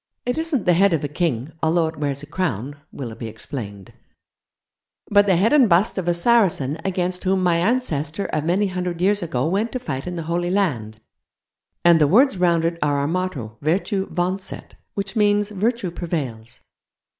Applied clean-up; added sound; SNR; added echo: none; none; none; none.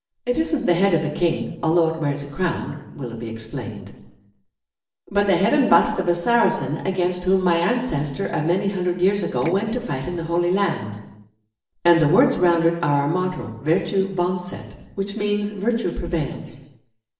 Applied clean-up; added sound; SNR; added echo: neural separator model SepFormer DNS4.